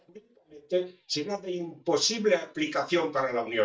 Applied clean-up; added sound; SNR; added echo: neural mask model DeepFilterNet 3.